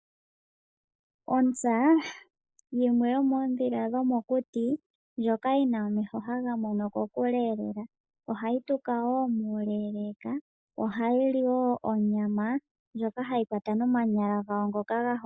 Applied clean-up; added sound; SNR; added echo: neural mask model Resemble Enhance denoiser.